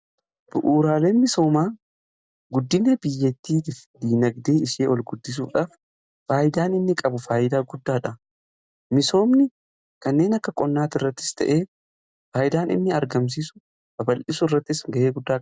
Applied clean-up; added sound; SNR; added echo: none; none; none; none.